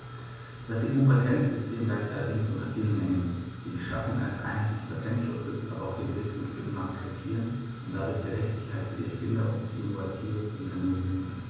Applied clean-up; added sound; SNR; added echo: none; none; none; reverberation time 1.0 s.